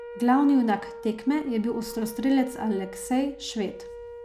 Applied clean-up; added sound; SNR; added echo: none; Wind instrument, woodwind instrument; 14 dB; none.